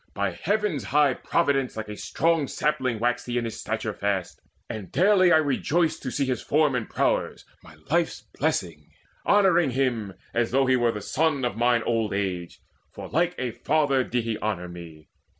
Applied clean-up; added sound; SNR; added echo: none; none; none; none.